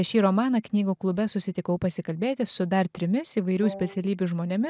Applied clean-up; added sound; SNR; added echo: none; Wind instrument, woodwind instrument; 14 dB; none.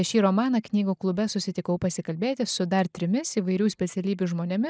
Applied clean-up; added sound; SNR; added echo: neural mask model Resemble Enhance denoiser.